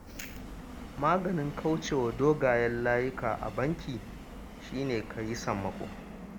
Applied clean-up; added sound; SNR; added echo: none; Subway, metro, underground; 11 dB; none.